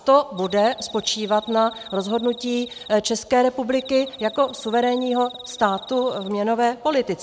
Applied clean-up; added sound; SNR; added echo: none; Cricket; 17 dB; none.